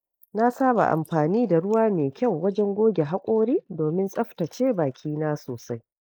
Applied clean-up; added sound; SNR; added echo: neural mask model Resemble Enhance denoiser.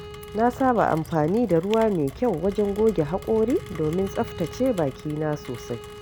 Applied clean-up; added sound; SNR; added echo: none; Bowed string instrument + Rain; 15 dB; none.